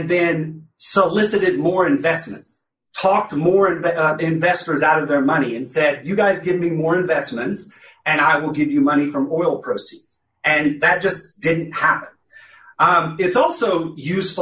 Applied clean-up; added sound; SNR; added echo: neural mask model Resemble Enhance denoiser.